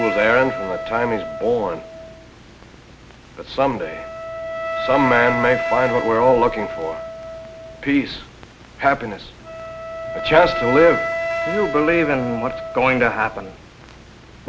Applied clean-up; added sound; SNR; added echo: none; Wind instrument, woodwind instrument; 7 dB; none.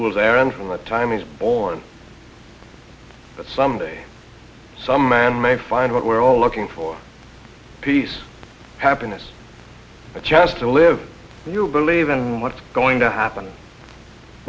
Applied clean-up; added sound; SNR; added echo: none; none; none; none.